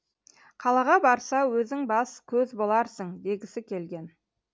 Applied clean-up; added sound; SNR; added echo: none; none; none; none.